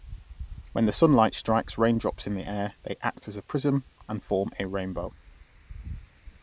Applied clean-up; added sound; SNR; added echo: none; Wind; 16 dB; none.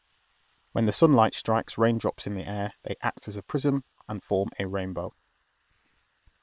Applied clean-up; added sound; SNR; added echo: neural separator model SepFormer WHAM!.